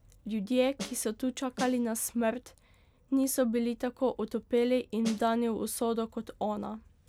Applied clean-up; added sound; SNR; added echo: none; Snare drum; 13 dB; none.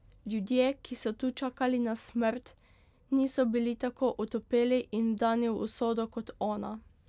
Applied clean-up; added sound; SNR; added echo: none; none; none; none.